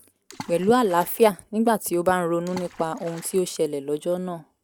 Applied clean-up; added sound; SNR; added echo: none; Water / Splash, splatter; 19 dB; none.